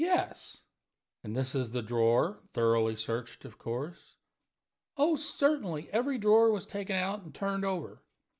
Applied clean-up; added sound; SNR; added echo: none; none; none; none.